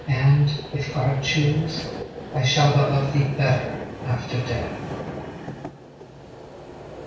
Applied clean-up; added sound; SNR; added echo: none; Vehicle; 10 dB; reverberation time 0.6 s.